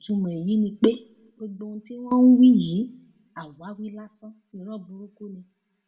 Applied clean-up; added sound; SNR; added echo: none; none; none; reverberation time 0.3 s.